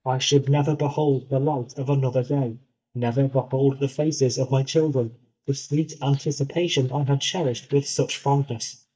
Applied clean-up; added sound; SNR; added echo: neural mask model DeepFilterNet 3.